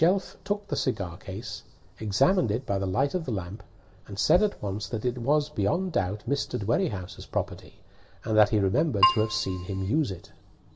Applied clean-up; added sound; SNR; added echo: none; Keyboard (musical); 0 dB; reverberation time 1.1 s.